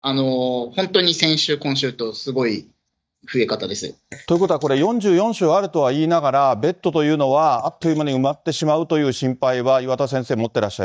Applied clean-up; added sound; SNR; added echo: neural mask model DeepFilterNet 3.